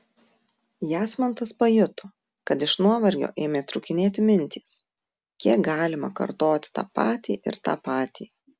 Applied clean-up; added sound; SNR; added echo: none; none; none; none.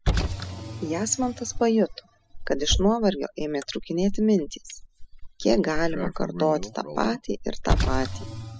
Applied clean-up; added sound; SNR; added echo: classical method spectral subtraction.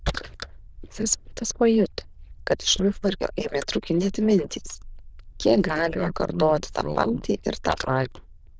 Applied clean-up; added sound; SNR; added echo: neural diffusion model UNIVERSE++.